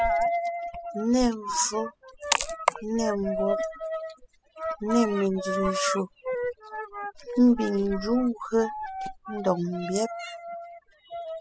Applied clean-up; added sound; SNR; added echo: classical method spectral subtraction.